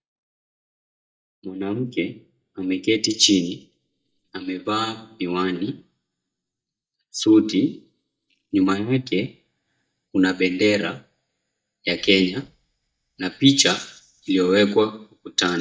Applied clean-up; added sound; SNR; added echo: neural mask model DeepFilterNet 3.